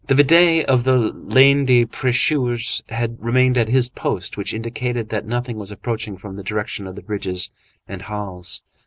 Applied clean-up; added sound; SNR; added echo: none; none; none; none.